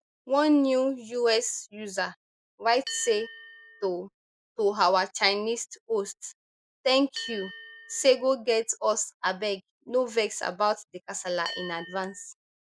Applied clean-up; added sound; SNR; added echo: classical method Wiener filter.